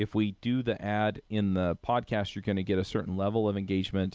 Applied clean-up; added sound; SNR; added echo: none; none; none; none.